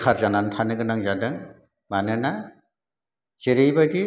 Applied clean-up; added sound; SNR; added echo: none; none; none; none.